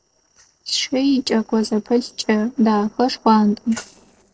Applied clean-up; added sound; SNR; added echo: neural separator model SepFormer DNS4.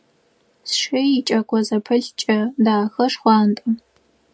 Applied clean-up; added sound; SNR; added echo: none; none; none; none.